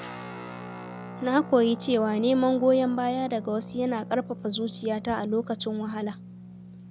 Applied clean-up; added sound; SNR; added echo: none; Guitar; 13 dB; none.